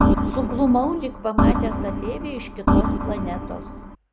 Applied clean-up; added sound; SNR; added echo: none; Organ; -4 dB; none.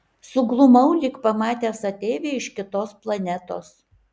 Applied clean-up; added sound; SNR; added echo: none; none; none; none.